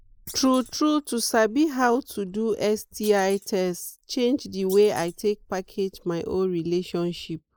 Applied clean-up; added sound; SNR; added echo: neural mask model Resemble Enhance denoiser.